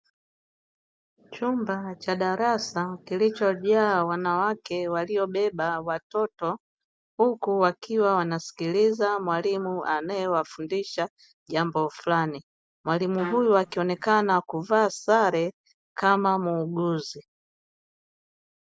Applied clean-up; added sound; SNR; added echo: none; Trumpet; 11 dB; none.